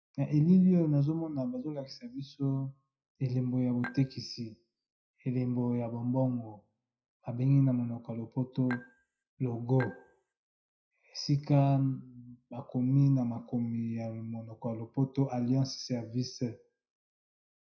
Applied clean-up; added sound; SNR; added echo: classical method WPE with log-MMSE.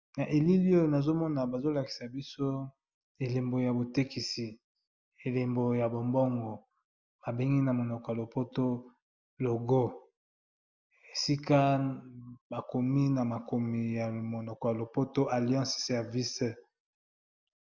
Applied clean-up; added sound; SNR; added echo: none; none; none; none.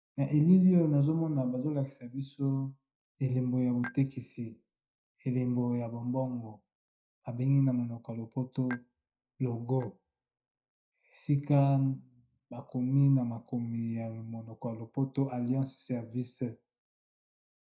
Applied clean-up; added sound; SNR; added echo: neural mask model DeepFilterNet 3.